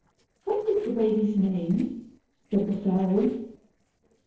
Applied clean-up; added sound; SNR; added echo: neural separator model SepFormer DNS4.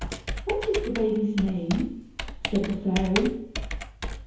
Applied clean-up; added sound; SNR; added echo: none; Computer keyboard; 6 dB; reverberation time 2.2 s.